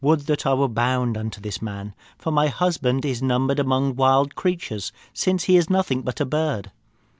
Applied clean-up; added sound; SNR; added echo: none; none; none; none.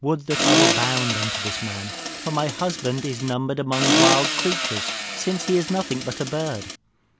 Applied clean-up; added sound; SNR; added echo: none; Accelerating, revving, vroom; -2 dB; none.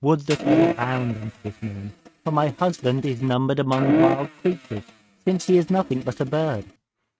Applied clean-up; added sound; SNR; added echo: neural mask model RNNoise.